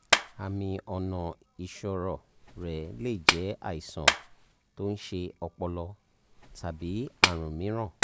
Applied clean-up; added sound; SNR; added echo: none; Clapping; -3 dB; none.